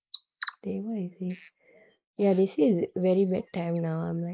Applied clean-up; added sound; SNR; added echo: neural mask model Resemble Enhance denoiser.